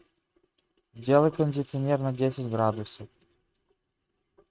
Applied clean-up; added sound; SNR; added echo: neural mask model RNNoise.